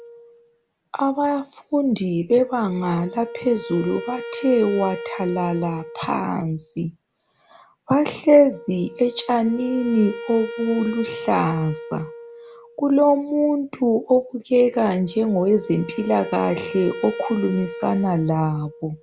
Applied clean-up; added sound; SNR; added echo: none; Wind instrument, woodwind instrument; 14 dB; none.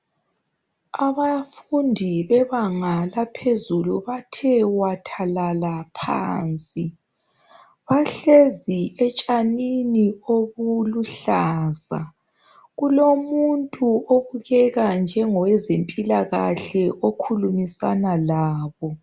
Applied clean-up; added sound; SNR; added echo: none; none; none; none.